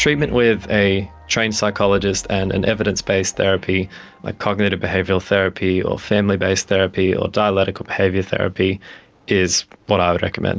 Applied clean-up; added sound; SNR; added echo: none; none; none; none.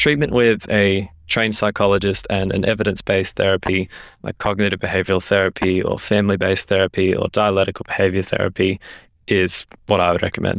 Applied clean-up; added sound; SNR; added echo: neural diffusion model UNIVERSE++.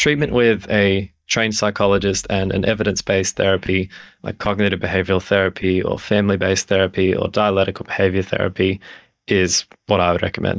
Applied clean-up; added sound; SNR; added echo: neural mask model DeepFilterNet 3.